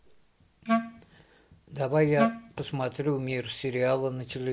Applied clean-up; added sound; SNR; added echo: none; Wind instrument, woodwind instrument; -1 dB; none.